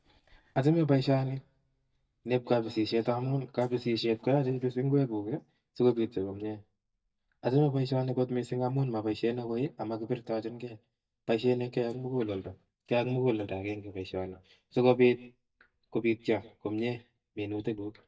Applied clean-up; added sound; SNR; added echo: neural mask model DeepFilterNet 3.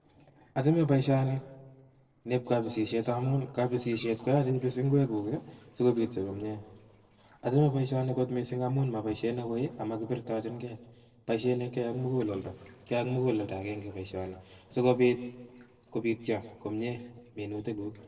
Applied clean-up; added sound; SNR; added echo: neural separator model SepFormer DNS4.